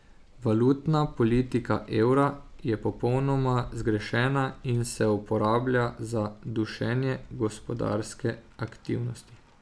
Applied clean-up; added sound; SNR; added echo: none; Rain; 20 dB; none.